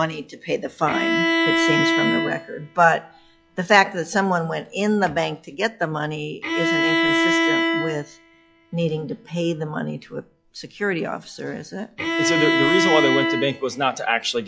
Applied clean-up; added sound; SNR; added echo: classical method log-MMSE.